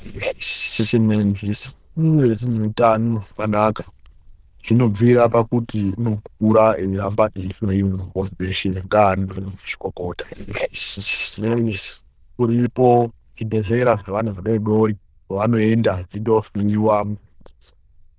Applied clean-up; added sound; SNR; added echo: neural diffusion model UNIVERSE++.